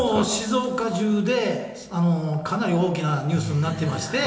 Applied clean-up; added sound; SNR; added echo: none; none; none; reverberation time 1.4 s.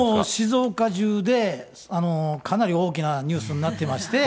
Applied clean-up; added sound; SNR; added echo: none; none; none; none.